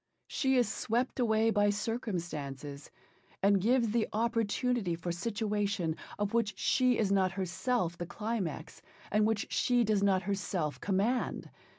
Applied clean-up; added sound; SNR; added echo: none; none; none; none.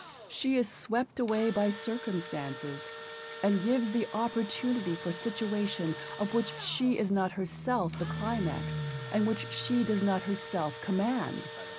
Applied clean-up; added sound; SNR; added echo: none; Engine / Drill + Livestock, farm animals, working animals; 10 dB; none.